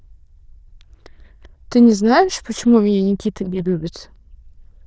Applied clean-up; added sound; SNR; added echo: neural diffusion model UNIVERSE++.